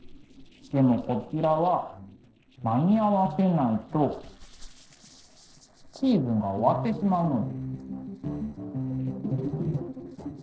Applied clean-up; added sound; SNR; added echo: neural separator model SepFormer DNS4.